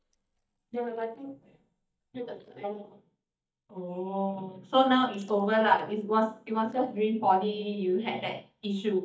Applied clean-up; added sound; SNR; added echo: neural mask model DeepFilterNet 3.